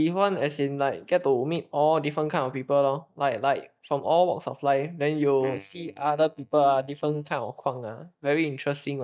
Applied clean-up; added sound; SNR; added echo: neural mask model DeepFilterNet 3.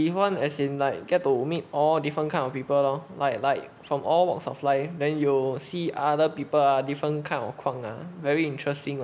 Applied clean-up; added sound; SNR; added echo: none; none; none; none.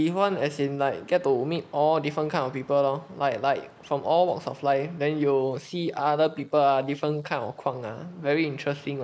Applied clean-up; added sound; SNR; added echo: neural mask model Resemble Enhance denoiser.